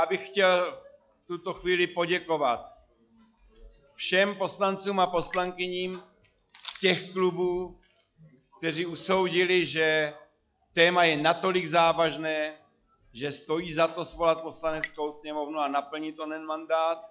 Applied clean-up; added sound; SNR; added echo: classical method log-MMSE.